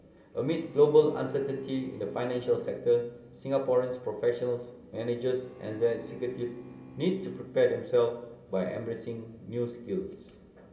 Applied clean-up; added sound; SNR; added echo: none; Bowed string instrument; 19 dB; reverberation time 2.6 s.